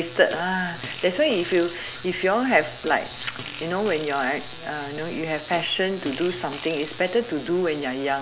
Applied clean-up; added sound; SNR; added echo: none; Fart; 18 dB; none.